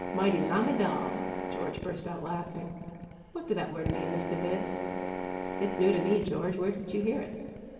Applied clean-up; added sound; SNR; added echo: none; Drill; 5 dB; reverberation time 2.4 s.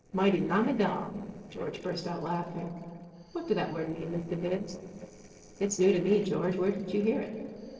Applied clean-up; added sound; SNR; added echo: neural separator model SepFormer DNS4.